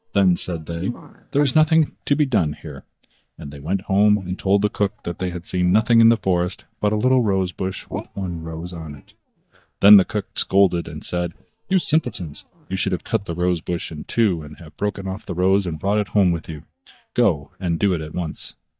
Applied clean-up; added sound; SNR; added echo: neural mask model DeepFilterNet 3.